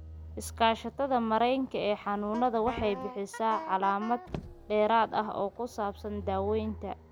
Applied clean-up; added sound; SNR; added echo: none; Motor vehicle (road) + Wind instrument, woodwind instrument; 13 dB; none.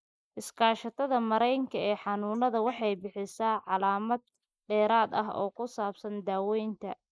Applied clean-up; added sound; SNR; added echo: neural mask model Resemble Enhance denoiser.